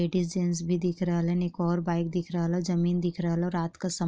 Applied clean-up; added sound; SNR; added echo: none; none; none; none.